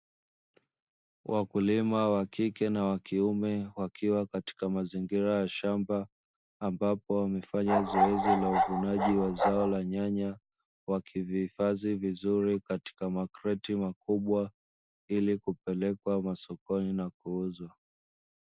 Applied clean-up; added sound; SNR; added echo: none; Bark; -2 dB; none.